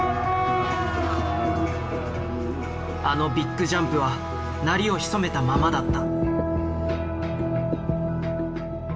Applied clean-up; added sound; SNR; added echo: none; Electric guitar; 14 dB; reverberation time 1.0 s.